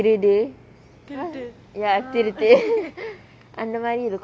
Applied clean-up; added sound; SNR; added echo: none; none; none; none.